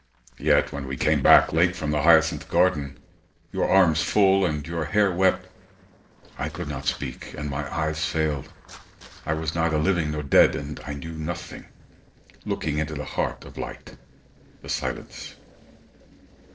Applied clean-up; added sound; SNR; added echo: neural separator model SepFormer DNS4.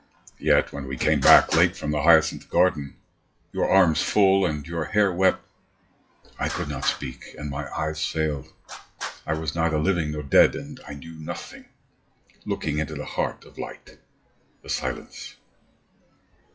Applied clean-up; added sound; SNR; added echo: classical method WPE with log-MMSE.